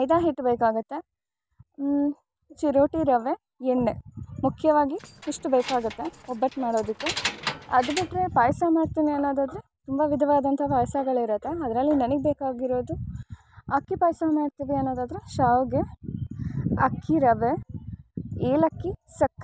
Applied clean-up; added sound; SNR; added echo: none; Keys jangling; 11 dB; none.